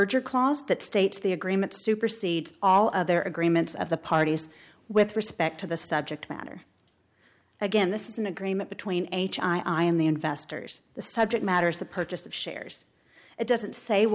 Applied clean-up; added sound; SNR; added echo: none; none; none; none.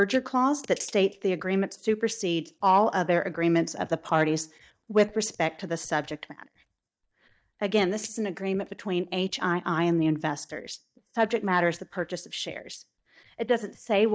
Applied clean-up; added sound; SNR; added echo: neural mask model DeepFilterNet 3.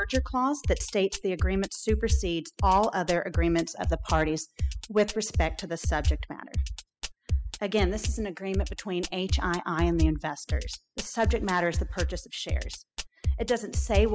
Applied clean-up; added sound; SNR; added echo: classical method spectral subtraction.